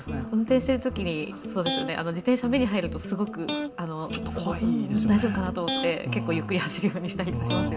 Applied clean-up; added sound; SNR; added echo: none; Electric guitar; 9 dB; reverberation time 0.6 s.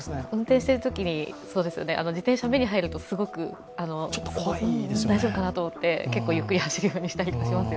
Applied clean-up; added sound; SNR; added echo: none; none; none; none.